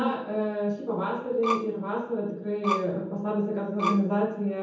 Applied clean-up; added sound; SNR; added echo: none; Bowed string instrument; 5 dB; reverberation time 0.9 s.